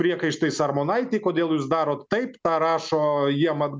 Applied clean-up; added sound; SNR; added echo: none; none; none; none.